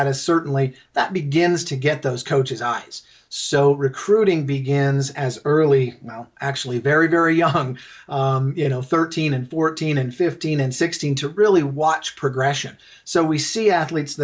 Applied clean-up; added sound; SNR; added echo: none; none; none; none.